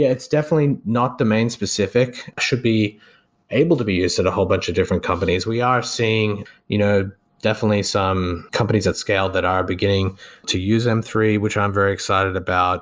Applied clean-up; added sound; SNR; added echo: none; none; none; none.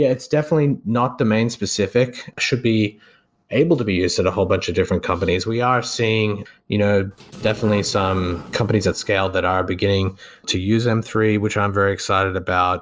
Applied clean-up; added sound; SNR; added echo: neural separator model SepFormer DNS4.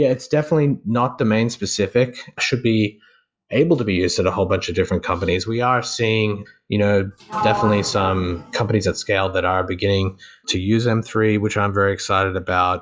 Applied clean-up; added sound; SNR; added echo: classical method log-MMSE.